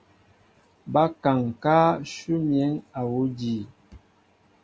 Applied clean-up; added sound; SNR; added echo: none; none; none; none.